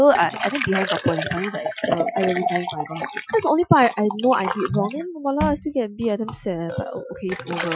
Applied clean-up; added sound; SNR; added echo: classical method Wiener filter.